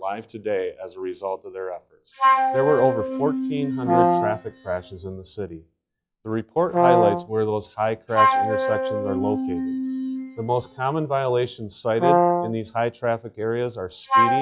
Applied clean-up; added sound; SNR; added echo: classical method log-MMSE.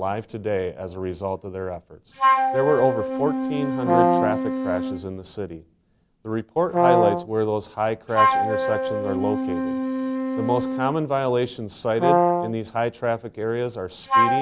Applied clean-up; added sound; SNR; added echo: none; Wind instrument, woodwind instrument + Brass instrument; -2 dB; none.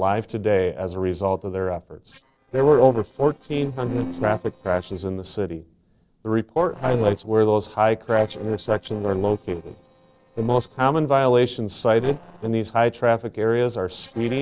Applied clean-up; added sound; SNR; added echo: neural separator model SepFormer DNS4.